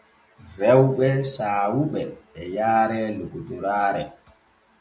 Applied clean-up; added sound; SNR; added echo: none; none; none; none.